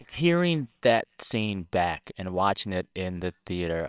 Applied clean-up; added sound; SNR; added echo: neural separator model SepFormer WHAMR!.